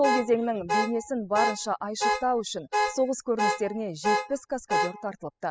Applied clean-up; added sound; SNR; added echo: classical method spectral subtraction.